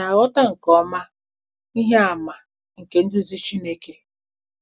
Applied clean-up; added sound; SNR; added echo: none; none; none; none.